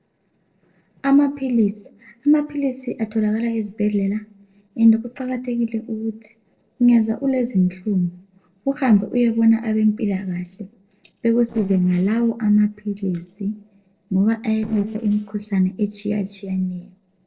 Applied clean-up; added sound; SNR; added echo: neural separator model SepFormer DNS4.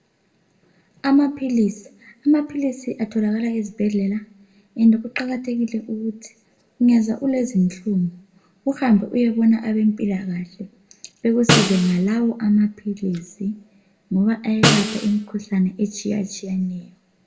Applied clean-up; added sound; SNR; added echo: none; Snare drum; 2 dB; reverberation time 0.5 s.